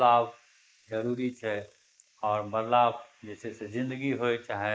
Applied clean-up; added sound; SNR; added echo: neural mask model Resemble Enhance denoiser.